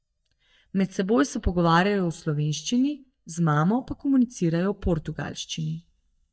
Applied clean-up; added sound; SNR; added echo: neural mask model DeepFilterNet 3.